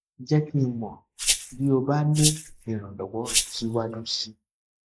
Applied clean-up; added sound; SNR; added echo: neural mask model Resemble Enhance denoiser.